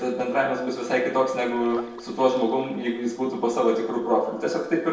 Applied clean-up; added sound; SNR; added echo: neural separator model SepFormer DNS4.